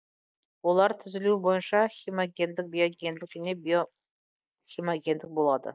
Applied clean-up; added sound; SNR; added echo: neural mask model Resemble Enhance denoiser.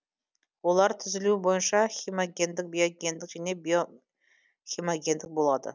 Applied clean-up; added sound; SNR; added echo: none; none; none; none.